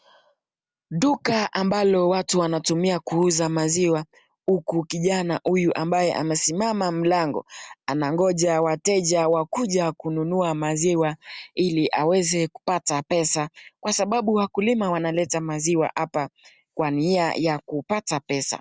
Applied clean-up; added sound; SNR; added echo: none; none; none; none.